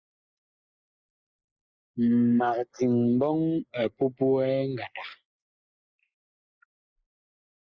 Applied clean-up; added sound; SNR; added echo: neural mask model Resemble Enhance denoiser.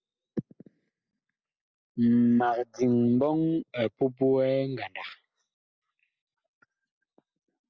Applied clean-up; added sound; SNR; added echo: none; none; none; none.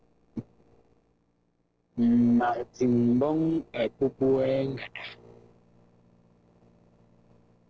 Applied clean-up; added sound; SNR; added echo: neural separator model SepFormer DNS4.